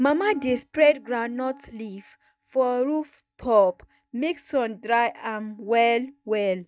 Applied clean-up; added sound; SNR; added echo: neural mask model DeepFilterNet 3.